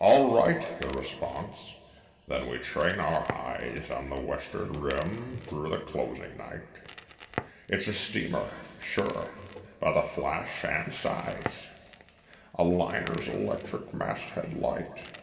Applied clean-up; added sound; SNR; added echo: none; Crackle; 16 dB; reverberation time 2.1 s.